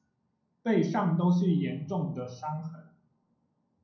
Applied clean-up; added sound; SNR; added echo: none; none; none; reverberation time 0.5 s.